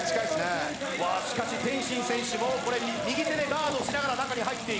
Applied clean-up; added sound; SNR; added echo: none; Bathtub (filling or washing) / Sink (filling or washing) / Water tap, faucet; 11 dB; none.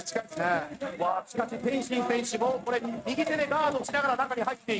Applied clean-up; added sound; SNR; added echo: neural mask model RNNoise.